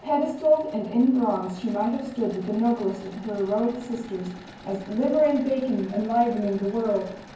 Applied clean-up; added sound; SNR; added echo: none; Engine / Mechanisms; 20 dB; reverberation time 0.9 s.